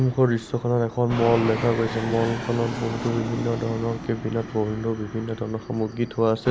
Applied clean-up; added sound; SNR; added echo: none; Fixed-wing aircraft, airplane; 9 dB; none.